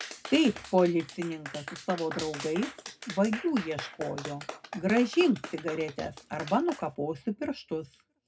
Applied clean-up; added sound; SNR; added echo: none; Clapping; 13 dB; reverberation time 0.2 s.